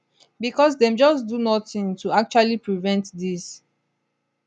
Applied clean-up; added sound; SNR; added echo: none; none; none; none.